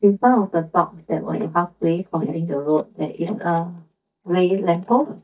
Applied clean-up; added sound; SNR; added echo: neural mask model DeepFilterNet 3.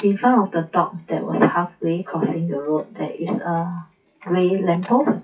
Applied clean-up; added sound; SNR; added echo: classical method WPE with log-MMSE.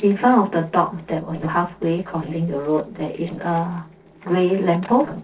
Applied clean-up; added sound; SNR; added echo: neural separator model SepFormer DNS4.